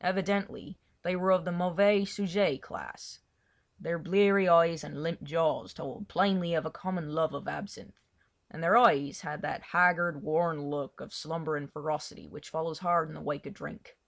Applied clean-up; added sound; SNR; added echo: none; none; none; none.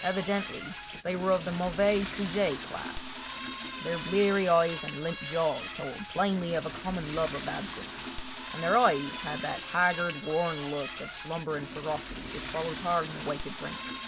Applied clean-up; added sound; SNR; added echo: none; Toilet flush / Door; 6 dB; none.